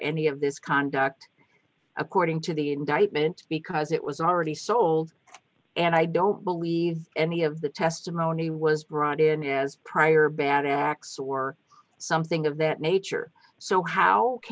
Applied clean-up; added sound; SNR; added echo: none; none; none; none.